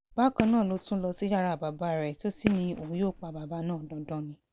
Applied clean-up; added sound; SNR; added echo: none; Fireworks; 12 dB; none.